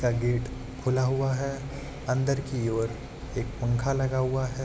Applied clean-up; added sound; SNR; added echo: none; none; none; none.